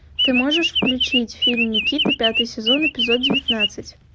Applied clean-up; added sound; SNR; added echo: none; Chirp, tweet; -3 dB; none.